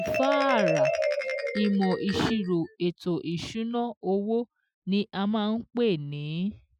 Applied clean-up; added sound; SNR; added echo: classical method Wiener filter.